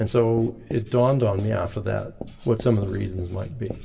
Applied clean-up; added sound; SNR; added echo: none; Writing; 17 dB; reverberation time 0.7 s.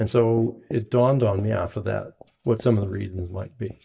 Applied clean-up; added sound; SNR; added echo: neural mask model DeepFilterNet 3.